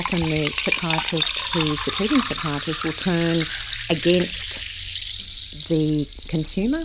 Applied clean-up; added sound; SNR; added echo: none; Liquid; 2 dB; none.